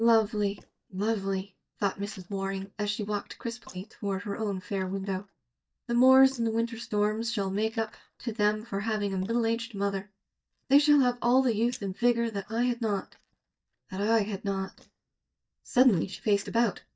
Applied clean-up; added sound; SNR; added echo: neural mask model DeepFilterNet 3.